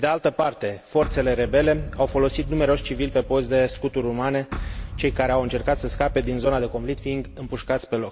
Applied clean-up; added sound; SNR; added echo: none; Boom; 9 dB; none.